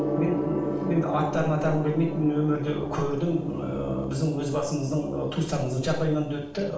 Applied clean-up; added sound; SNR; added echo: none; Gong; 6 dB; reverberation time 0.5 s.